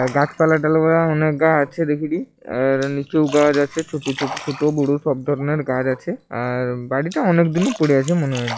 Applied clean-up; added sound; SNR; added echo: classical method log-MMSE.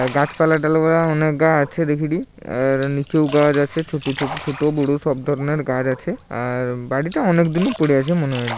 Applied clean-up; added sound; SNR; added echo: none; Splash, splatter; 17 dB; none.